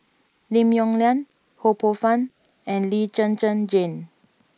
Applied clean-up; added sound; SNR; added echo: neural mask model Resemble Enhance denoiser.